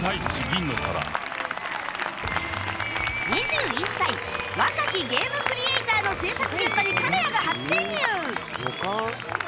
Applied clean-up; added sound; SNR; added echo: none; Applause; 1 dB; none.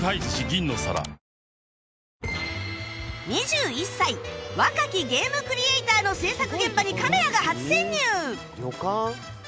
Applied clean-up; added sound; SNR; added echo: none; none; none; none.